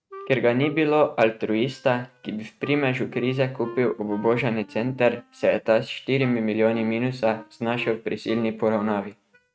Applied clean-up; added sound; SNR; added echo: neural mask model RNNoise.